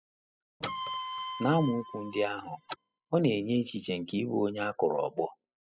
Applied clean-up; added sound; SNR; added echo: classical method spectral subtraction.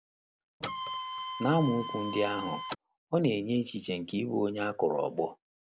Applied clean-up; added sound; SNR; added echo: none; Printer; 6 dB; none.